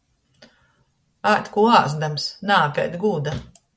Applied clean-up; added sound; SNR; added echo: none; none; none; none.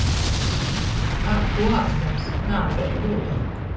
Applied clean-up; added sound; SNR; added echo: none; Explosion; -5 dB; reverberation time 0.6 s.